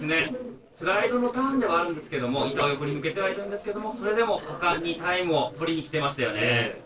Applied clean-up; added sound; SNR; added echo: neural separator model SepFormer DNS4.